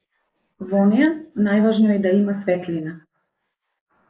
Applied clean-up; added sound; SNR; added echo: neural mask model Resemble Enhance denoiser.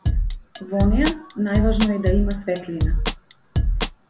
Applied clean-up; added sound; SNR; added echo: none; Drum kit; -2 dB; none.